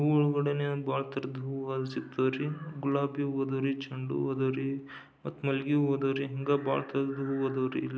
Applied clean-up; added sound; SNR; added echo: none; none; none; none.